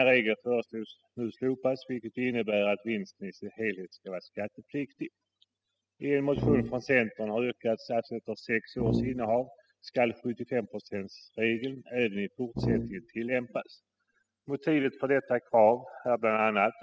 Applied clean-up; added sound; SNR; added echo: classical method spectral subtraction.